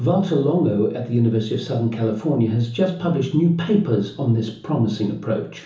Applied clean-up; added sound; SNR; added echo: none; none; none; reverberation time 0.8 s.